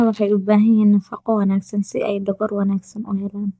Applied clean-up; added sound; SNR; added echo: neural mask model DeepFilterNet 3.